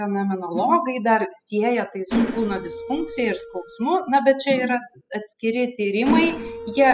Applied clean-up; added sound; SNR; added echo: classical method spectral subtraction.